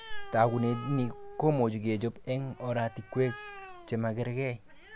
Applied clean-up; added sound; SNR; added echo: none; Animal; 15 dB; none.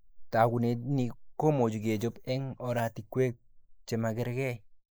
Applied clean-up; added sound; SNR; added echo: neural mask model Resemble Enhance denoiser.